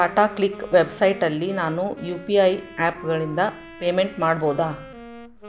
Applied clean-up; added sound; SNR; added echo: none; Wind instrument, woodwind instrument; 18 dB; none.